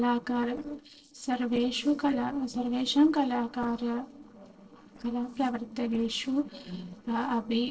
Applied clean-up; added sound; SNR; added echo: neural separator model SepFormer DNS4.